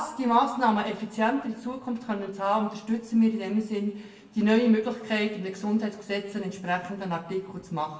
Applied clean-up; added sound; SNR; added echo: none; none; none; reverberation time 0.7 s.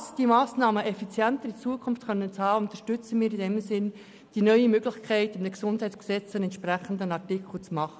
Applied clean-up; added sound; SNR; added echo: none; none; none; none.